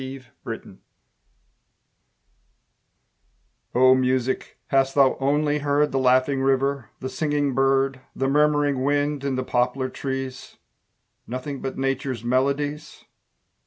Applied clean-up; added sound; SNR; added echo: none; none; none; none.